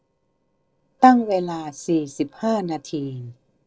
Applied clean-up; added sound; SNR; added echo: neural separator model SepFormer DNS4.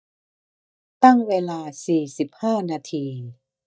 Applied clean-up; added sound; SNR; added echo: neural mask model DeepFilterNet 3.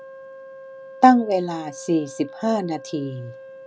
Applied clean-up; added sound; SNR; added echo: none; Wind instrument, woodwind instrument; 17 dB; none.